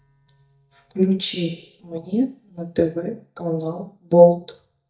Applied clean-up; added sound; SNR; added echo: neural mask model DeepFilterNet 3.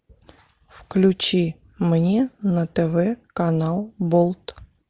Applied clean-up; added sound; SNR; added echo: none; none; none; none.